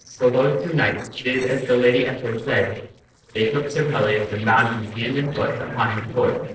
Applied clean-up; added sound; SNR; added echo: neural separator model SepFormer DNS4.